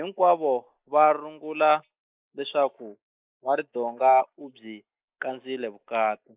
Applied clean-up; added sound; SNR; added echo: neural mask model Resemble Enhance denoiser.